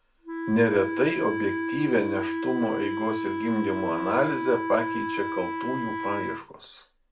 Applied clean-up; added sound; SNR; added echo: none; Wind instrument, woodwind instrument; 3 dB; reverberation time 0.2 s.